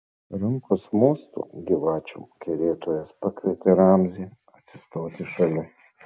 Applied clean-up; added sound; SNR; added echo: none; none; none; none.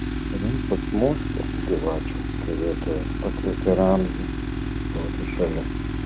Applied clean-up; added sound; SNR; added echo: none; Tools; 0 dB; none.